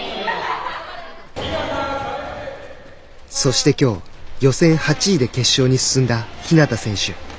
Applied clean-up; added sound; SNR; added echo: none; Livestock, farm animals, working animals + Brass instrument; 15 dB; none.